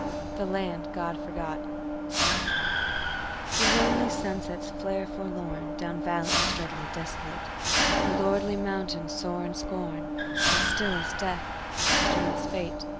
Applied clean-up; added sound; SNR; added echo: none; Mechanisms + Car; -5 dB; none.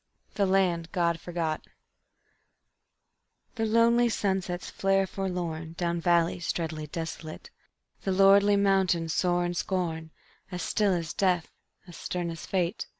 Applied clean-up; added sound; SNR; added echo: none; none; none; none.